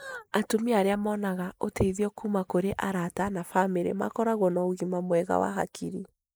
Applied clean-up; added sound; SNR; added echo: neural mask model Resemble Enhance denoiser.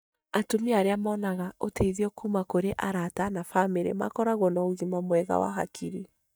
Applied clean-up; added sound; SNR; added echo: neural mask model DeepFilterNet 3.